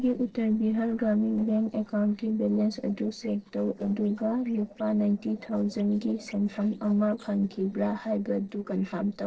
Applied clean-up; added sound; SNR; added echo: neural separator model SepFormer DNS4.